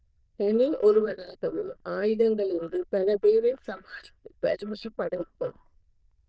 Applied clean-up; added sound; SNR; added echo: neural diffusion model UNIVERSE++.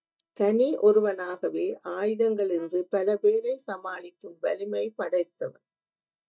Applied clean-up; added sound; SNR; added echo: neural mask model DeepFilterNet 3.